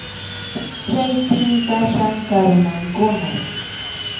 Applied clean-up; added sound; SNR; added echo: none; Sawing; 10 dB; reverberation time 0.9 s.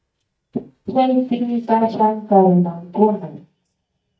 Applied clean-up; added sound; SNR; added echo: neural mask model DeepFilterNet 3.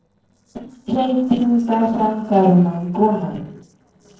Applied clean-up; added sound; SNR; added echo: neural separator model SepFormer DNS4.